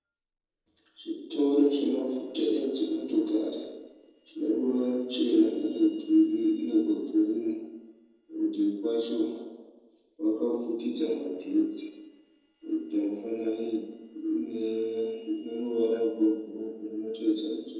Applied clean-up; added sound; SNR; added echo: neural separator model SepFormer DNS4.